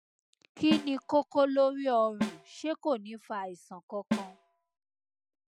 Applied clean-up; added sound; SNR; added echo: classical method Wiener filter.